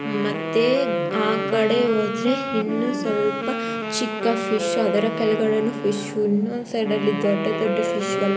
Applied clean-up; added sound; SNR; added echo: none; Wind instrument, woodwind instrument; 4 dB; none.